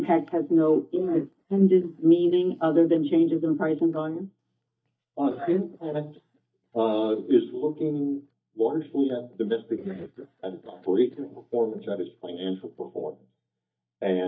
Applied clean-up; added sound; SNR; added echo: neural mask model DeepFilterNet 3.